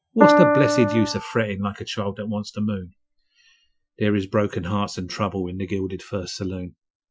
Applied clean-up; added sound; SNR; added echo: classical method Wiener filter.